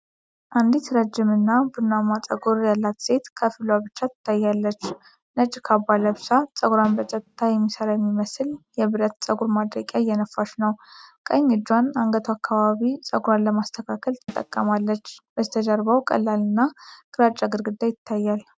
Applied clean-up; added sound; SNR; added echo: neural mask model RNNoise.